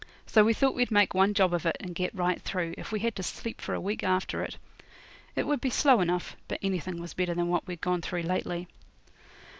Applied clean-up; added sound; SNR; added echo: none; none; none; none.